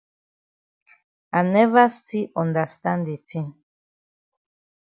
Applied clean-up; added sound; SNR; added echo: none; none; none; none.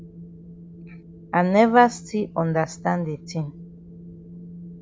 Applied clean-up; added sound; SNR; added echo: none; Wind; 18 dB; none.